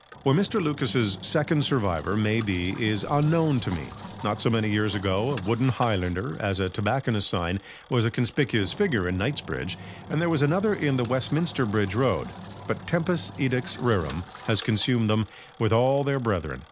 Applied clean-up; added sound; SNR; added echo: none; Engine; 16 dB; none.